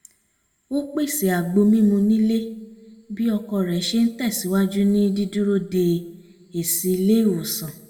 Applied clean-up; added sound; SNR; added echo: none; none; none; reverberation time 0.9 s.